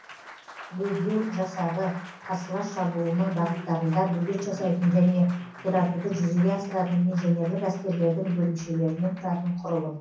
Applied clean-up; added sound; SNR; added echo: none; Applause; 18 dB; reverberation time 0.6 s.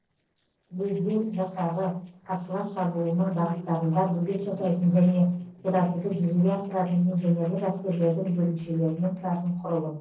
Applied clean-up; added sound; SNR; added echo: neural separator model SepFormer DNS4.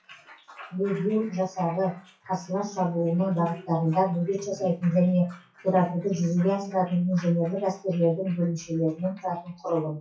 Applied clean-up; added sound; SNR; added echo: classical method WPE with log-MMSE.